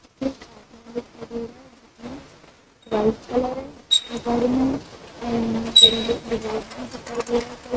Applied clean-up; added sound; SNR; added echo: neural mask model RNNoise.